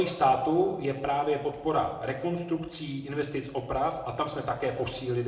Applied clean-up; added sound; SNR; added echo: none; none; none; reverberation time 0.9 s.